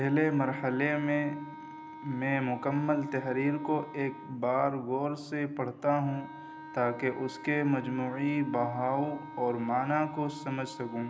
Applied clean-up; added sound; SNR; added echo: none; Wind instrument, woodwind instrument; 15 dB; none.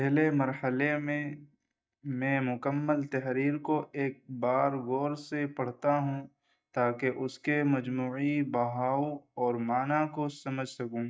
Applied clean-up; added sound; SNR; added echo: neural mask model DeepFilterNet 3.